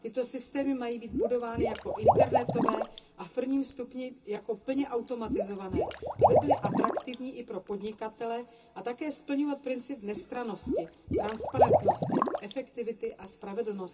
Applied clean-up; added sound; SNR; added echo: none; Liquid; -4 dB; reverberation time 0.2 s.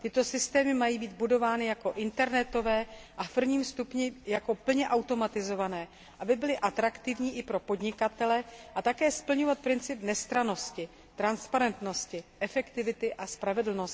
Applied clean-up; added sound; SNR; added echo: none; none; none; none.